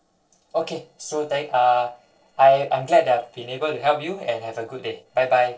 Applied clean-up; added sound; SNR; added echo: neural separator model SepFormer DNS4.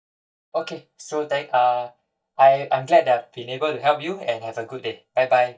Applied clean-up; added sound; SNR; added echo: neural mask model DeepFilterNet 3.